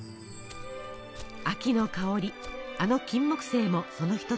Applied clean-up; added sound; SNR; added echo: none; Walk, footsteps; 14 dB; none.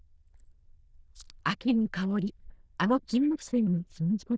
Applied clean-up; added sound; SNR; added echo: neural diffusion model UNIVERSE++.